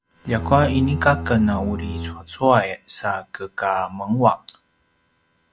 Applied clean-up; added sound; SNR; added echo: none; Bowed string instrument; 7 dB; none.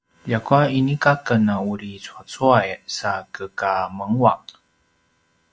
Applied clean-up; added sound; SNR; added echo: none; none; none; none.